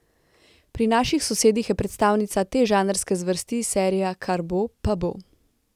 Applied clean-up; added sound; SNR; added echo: none; none; none; none.